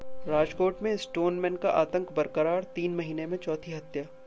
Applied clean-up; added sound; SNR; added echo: none; Wind instrument, woodwind instrument; 19 dB; none.